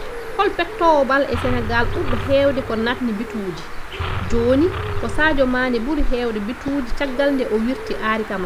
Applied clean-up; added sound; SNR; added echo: none; Engine + Bird; 4 dB; none.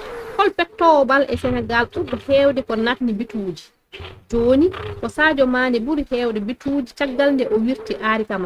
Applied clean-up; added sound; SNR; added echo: neural mask model RNNoise.